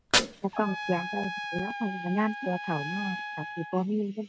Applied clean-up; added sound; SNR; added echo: none; Fire + Trumpet; 3 dB; none.